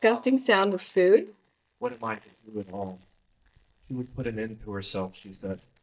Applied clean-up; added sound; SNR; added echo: neural mask model DeepFilterNet 3.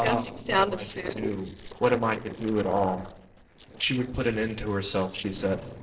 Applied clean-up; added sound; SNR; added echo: neural separator model SepFormer DNS4.